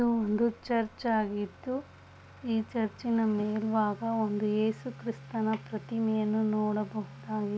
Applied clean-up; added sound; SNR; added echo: none; Accelerating, revving, vroom / Motor vehicle (road); 19 dB; none.